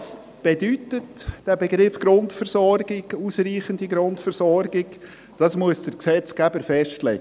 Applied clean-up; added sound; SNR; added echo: none; none; none; none.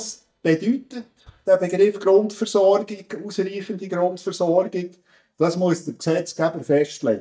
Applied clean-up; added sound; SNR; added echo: neural mask model DeepFilterNet 3.